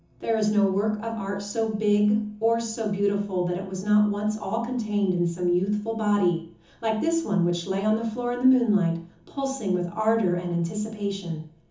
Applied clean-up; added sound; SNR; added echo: none; none; none; reverberation time 0.6 s.